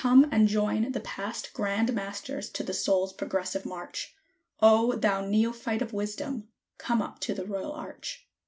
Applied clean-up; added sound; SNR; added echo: none; none; none; none.